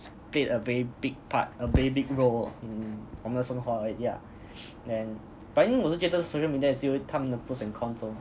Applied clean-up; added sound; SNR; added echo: none; none; none; none.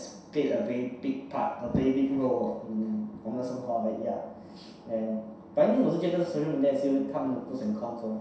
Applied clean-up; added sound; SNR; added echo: none; none; none; reverberation time 0.7 s.